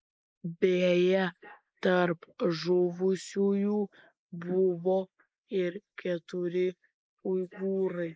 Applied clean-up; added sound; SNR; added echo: neural mask model Resemble Enhance denoiser.